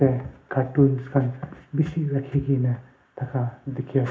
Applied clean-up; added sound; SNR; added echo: none; none; none; reverberation time 0.4 s.